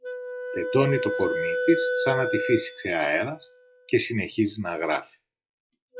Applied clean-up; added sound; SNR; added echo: classical method log-MMSE.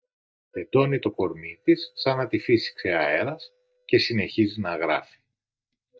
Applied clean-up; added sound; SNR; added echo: neural mask model DeepFilterNet 3.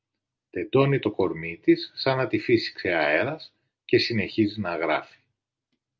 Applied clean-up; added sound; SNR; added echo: none; none; none; none.